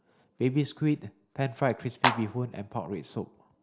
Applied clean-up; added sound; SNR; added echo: none; Clapping; -3 dB; none.